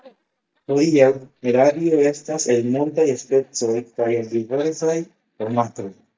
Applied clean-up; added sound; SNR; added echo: neural mask model DeepFilterNet 3.